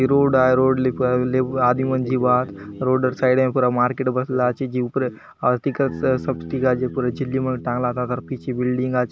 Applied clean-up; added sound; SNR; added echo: none; Bass guitar; 16 dB; none.